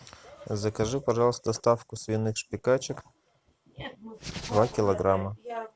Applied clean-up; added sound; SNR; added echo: none; Hands; 12 dB; none.